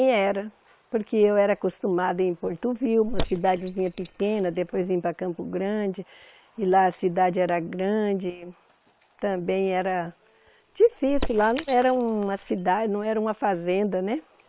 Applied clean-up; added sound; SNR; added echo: neural separator model SepFormer WHAM!.